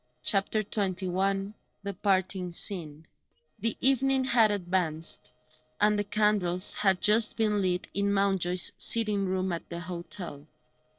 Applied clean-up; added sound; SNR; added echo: neural separator model SepFormer DNS4.